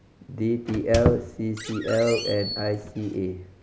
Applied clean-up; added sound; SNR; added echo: none; Squeak; 5 dB; none.